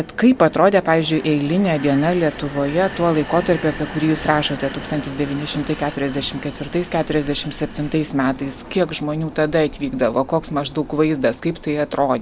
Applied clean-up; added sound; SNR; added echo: none; Vehicle; 15 dB; none.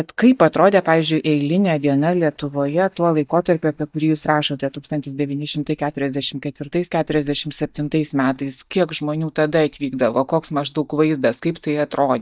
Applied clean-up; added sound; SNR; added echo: neural mask model DeepFilterNet 3.